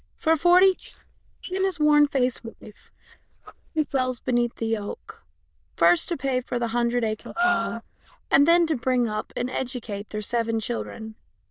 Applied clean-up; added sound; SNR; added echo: neural diffusion model UNIVERSE++.